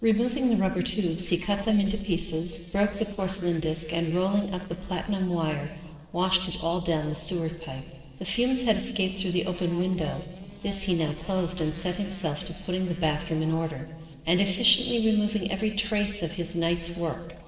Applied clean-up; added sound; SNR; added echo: neural separator model SepFormer DNS4.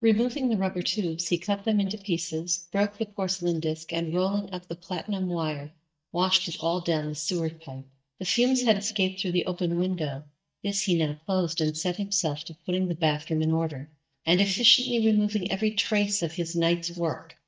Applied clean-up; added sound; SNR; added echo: neural mask model DeepFilterNet 3.